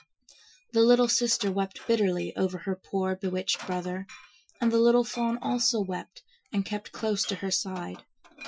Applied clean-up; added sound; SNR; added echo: classical method Wiener filter.